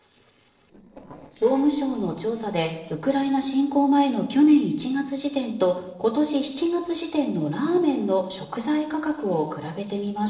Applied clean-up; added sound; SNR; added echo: neural separator model SepFormer DNS4.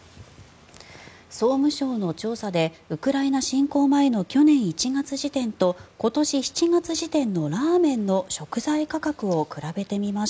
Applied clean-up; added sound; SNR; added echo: none; none; none; none.